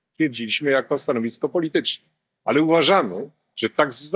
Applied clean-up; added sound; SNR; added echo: neural mask model DeepFilterNet 3.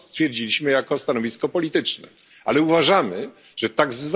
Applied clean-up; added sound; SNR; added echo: none; none; none; none.